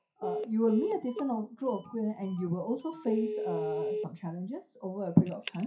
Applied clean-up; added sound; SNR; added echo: classical method WPE with log-MMSE.